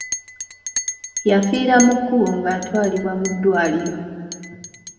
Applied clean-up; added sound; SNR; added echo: none; Chink, clink; 11 dB; reverberation time 1.7 s.